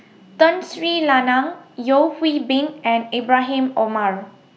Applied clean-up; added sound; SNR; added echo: none; none; none; none.